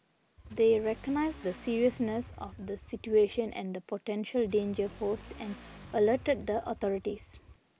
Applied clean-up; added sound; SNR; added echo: none; Motorcycle / Accelerating, revving, vroom; 18 dB; none.